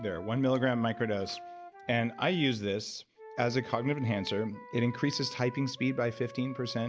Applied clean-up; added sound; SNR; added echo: none; Wind instrument, woodwind instrument; 16 dB; none.